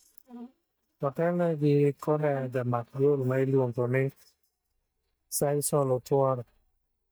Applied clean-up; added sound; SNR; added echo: neural mask model DeepFilterNet 3.